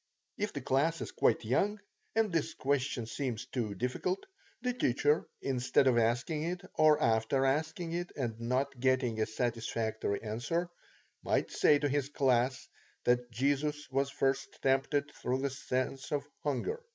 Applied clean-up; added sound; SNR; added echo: none; none; none; none.